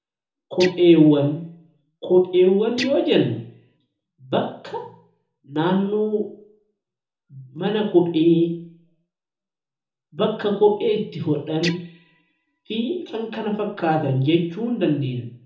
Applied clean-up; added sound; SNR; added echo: none; Guitar; 13 dB; reverberation time 0.6 s.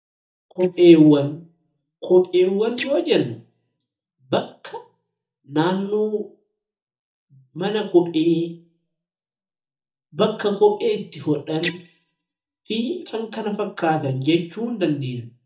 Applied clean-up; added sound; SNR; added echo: neural mask model DeepFilterNet 3.